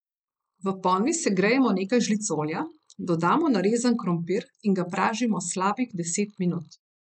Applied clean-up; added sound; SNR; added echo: neural mask model Resemble Enhance denoiser.